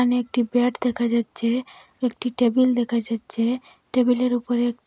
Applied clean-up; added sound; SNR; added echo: none; none; none; none.